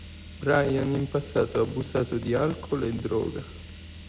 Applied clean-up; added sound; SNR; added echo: none; Car; 15 dB; none.